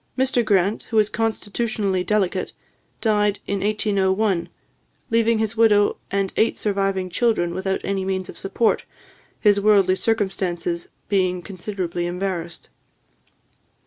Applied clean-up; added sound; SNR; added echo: none; none; none; none.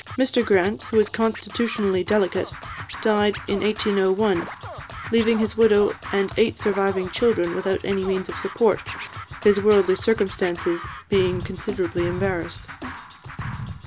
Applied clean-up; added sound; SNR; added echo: none; Scratching (performance technique); 12 dB; none.